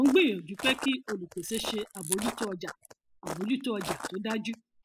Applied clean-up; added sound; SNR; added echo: classical method spectral subtraction.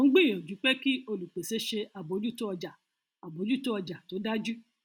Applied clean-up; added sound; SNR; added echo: none; none; none; none.